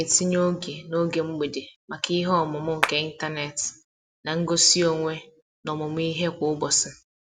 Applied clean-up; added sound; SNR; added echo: none; Clapping; 0 dB; none.